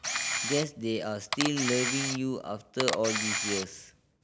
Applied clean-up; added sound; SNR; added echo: none; Camera; 2 dB; none.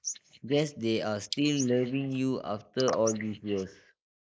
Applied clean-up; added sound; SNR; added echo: neural mask model Resemble Enhance denoiser.